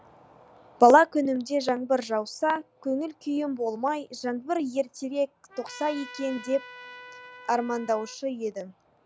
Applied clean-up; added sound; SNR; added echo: none; Trumpet; 18 dB; none.